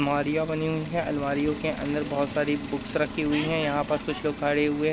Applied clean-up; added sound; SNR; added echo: none; Engine; 11 dB; none.